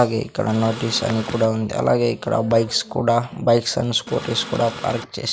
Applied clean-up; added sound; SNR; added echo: none; Printer; 13 dB; none.